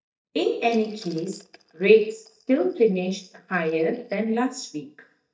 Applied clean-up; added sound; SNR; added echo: neural mask model DeepFilterNet 3.